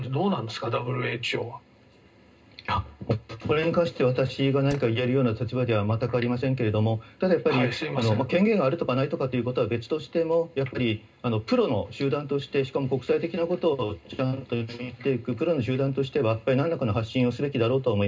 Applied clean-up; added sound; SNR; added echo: none; Tools; 17 dB; reverberation time 0.2 s.